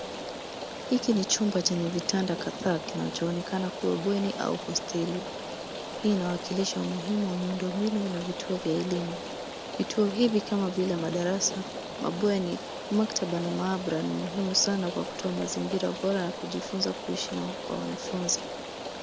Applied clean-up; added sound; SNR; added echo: none; Rain; 7 dB; none.